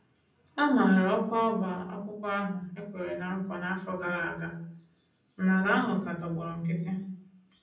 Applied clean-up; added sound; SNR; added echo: none; none; none; reverberation time 0.6 s.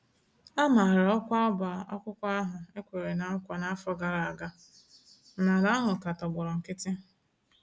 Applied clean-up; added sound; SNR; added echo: none; none; none; none.